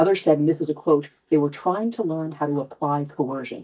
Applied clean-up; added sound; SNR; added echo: neural mask model DeepFilterNet 3.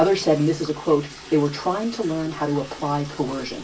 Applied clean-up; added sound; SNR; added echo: none; Liquid; 17 dB; reverberation time 0.2 s.